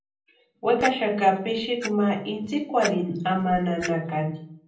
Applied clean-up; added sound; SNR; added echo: none; Clock; 15 dB; reverberation time 0.6 s.